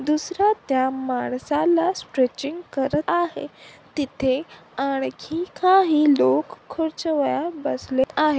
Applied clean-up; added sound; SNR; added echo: none; none; none; none.